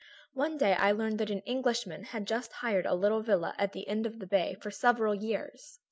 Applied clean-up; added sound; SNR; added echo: none; none; none; none.